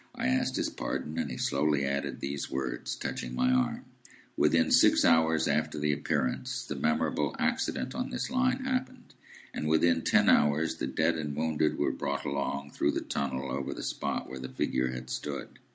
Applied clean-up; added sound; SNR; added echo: none; none; none; none.